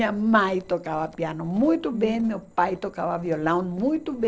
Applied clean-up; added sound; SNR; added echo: neural separator model SepFormer DNS4.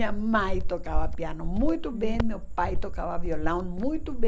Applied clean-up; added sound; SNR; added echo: none; Cricket; -4 dB; none.